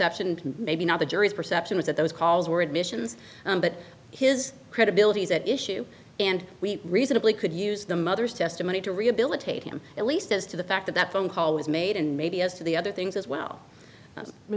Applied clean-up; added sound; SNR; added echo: none; none; none; none.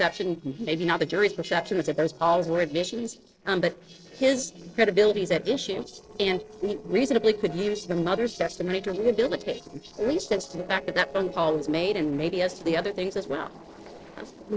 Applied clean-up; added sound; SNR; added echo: neural separator model SepFormer DNS4.